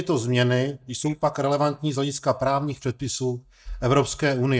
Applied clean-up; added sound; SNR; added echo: neural mask model DeepFilterNet 3.